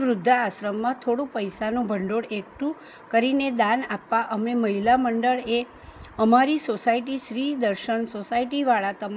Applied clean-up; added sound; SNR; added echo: none; none; none; none.